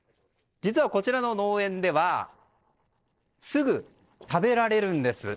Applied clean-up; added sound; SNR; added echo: neural separator model SepFormer DNS4.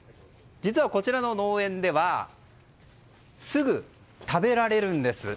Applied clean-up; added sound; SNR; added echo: none; none; none; none.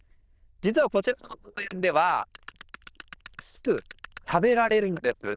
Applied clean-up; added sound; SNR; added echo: neural diffusion model UNIVERSE++.